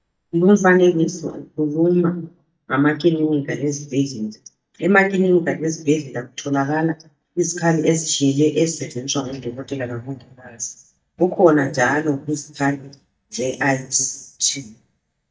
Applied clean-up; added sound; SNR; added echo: neural mask model DeepFilterNet 3.